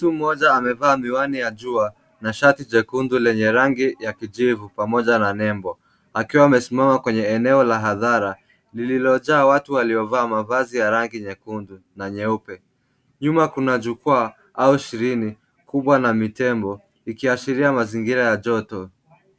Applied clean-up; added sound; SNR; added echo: none; none; none; none.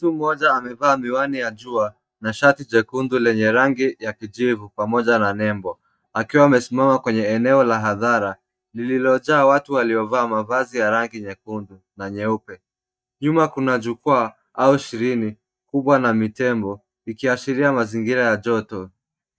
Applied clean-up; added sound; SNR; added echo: neural mask model DeepFilterNet 3.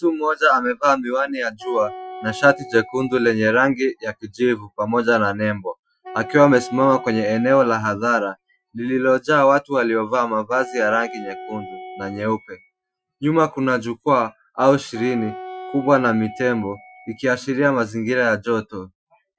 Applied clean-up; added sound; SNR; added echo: classical method Wiener filter.